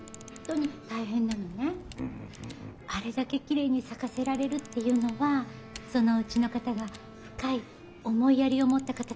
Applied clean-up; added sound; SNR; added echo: none; Camera + Wind instrument, woodwind instrument; 19 dB; none.